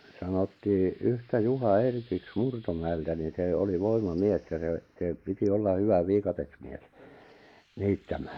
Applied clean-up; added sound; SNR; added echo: neural mask model Resemble Enhance denoiser.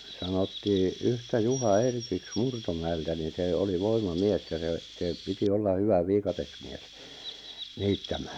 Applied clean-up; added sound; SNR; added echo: none; Chirp, tweet; 16 dB; none.